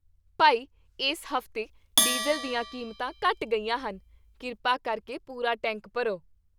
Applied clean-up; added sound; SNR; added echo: none; Bell; 3 dB; none.